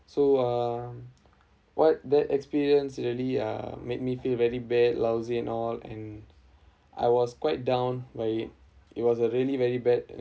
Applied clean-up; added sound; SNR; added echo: none; none; none; none.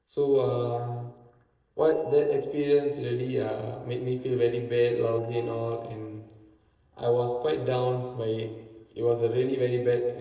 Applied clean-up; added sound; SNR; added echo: neural separator model SepFormer DNS4.